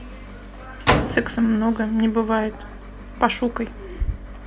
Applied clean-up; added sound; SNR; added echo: none; Slam; 3 dB; none.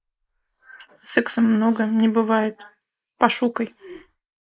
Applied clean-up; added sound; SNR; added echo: neural mask model Resemble Enhance denoiser.